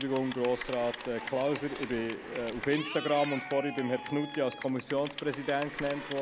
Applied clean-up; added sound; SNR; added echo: none; Cheering / Clapping; 10 dB; none.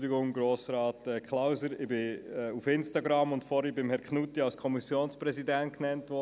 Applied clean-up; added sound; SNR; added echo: none; none; none; none.